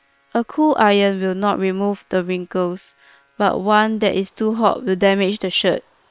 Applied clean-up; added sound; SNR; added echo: neural separator model SepFormer WHAM!.